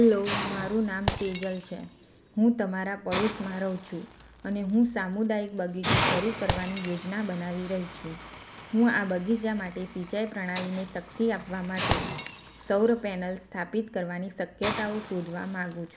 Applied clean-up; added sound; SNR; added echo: none; Hiss + Shatter; 6 dB; none.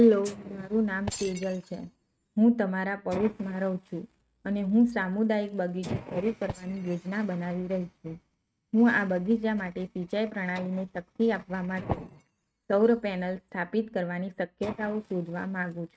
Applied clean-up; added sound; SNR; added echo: neural mask model RNNoise.